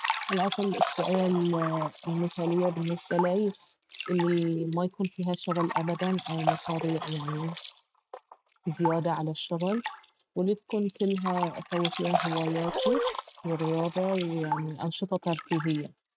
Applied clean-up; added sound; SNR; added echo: neural mask model RNNoise.